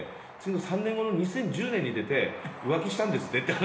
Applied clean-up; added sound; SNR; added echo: none; Train; 16 dB; reverberation time 1.1 s.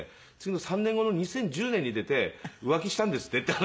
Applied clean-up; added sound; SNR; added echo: none; none; none; none.